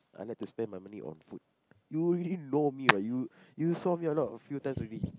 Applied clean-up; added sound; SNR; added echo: none; Hands; 5 dB; none.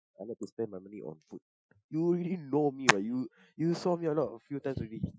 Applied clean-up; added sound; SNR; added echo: classical method Wiener filter.